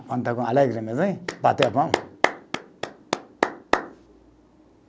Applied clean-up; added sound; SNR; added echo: none; none; none; none.